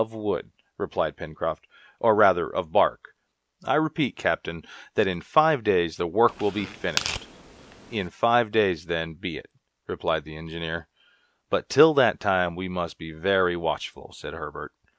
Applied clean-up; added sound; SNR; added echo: none; Tearing; 10 dB; none.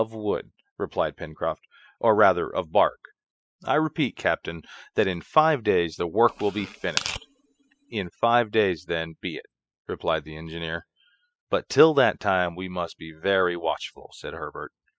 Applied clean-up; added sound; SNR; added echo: classical method spectral subtraction.